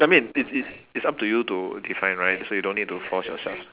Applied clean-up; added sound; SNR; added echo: none; none; none; none.